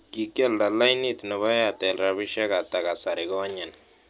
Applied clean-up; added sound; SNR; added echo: none; none; none; none.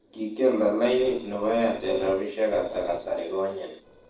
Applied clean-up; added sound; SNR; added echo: neural separator model SepFormer DNS4.